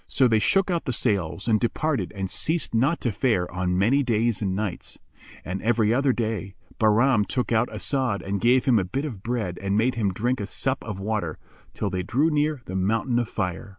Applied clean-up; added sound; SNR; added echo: none; none; none; none.